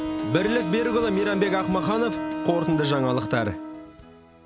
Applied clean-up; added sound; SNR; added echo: none; Wind instrument, woodwind instrument; 5 dB; none.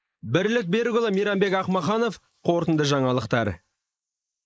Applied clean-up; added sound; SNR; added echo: neural mask model Resemble Enhance denoiser.